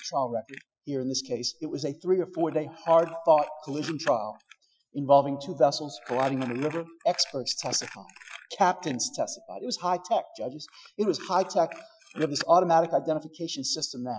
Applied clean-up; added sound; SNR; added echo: classical method Wiener filter.